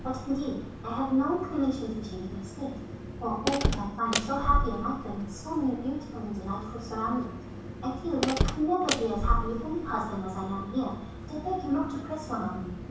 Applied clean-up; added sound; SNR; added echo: none; Slam; 3 dB; reverberation time 0.7 s.